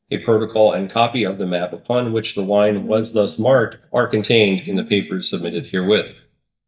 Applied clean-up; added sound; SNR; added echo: neural mask model DeepFilterNet 3.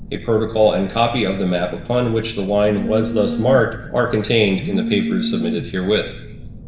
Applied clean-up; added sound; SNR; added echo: none; Telephone; 8 dB; reverberation time 0.8 s.